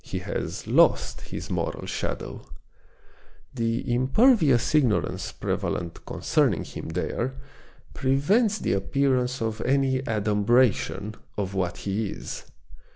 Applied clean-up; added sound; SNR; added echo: none; none; none; none.